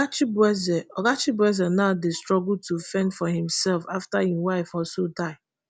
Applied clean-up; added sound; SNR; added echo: none; none; none; none.